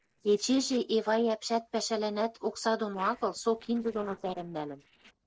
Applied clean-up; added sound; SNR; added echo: neural separator model SepFormer DNS4.